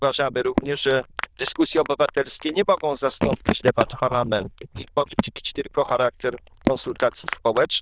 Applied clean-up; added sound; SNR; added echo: neural diffusion model UNIVERSE++.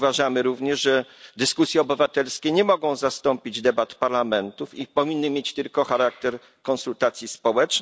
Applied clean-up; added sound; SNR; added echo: none; none; none; none.